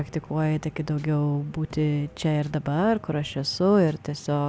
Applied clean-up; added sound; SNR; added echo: none; none; none; none.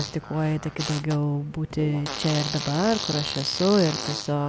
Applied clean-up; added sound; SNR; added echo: none; Fart; 8 dB; none.